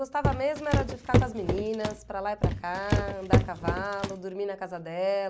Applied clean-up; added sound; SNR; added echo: none; Walk, footsteps; -4 dB; none.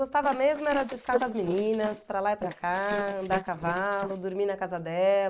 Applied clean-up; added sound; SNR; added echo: neural mask model Resemble Enhance denoiser.